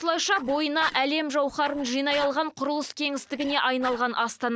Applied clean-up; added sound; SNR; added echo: neural separator model SepFormer DNS4.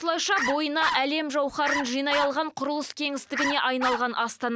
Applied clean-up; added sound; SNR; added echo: none; Bark; 5 dB; none.